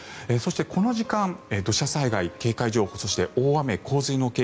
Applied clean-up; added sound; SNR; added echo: none; none; none; none.